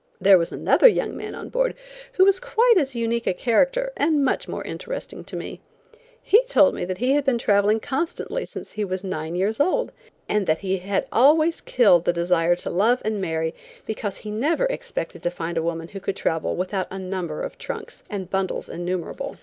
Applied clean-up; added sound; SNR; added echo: neural mask model Resemble Enhance denoiser.